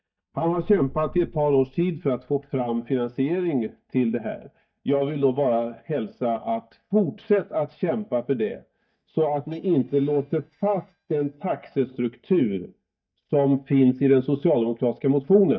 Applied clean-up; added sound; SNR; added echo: neural mask model DeepFilterNet 3.